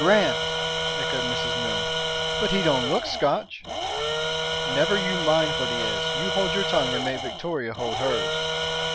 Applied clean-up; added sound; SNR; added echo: none; Tools; -1 dB; none.